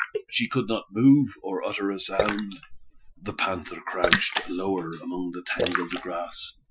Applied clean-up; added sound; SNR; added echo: classical method Wiener filter.